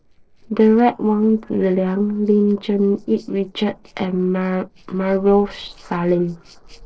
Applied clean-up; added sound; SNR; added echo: neural separator model SepFormer DNS4.